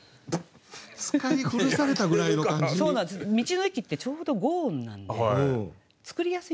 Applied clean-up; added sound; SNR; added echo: none; none; none; none.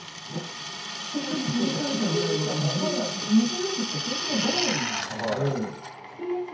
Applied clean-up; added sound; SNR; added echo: none; Drill; 4 dB; reverberation time 0.6 s.